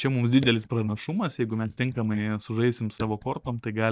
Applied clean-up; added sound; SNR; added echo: neural mask model DeepFilterNet 3.